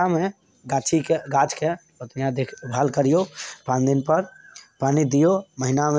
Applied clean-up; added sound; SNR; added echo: none; none; none; none.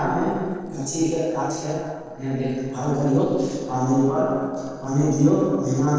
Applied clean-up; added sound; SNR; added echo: neural separator model SepFormer DNS4.